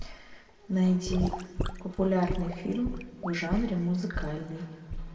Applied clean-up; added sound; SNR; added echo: none; Sink (filling or washing) / Gurgling / Liquid; 6 dB; reverberation time 1.7 s.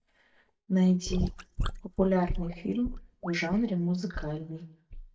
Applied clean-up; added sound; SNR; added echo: neural mask model DeepFilterNet 3.